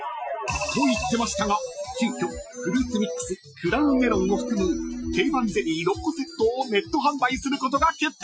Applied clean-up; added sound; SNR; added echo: classical method Wiener filter.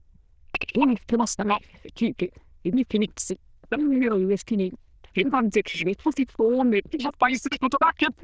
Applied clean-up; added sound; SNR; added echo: neural diffusion model UNIVERSE++.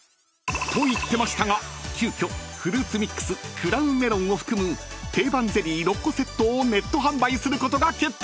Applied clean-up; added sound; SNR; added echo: none; none; none; none.